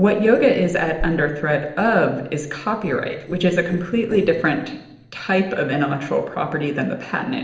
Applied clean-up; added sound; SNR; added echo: neural separator model SepFormer DNS4.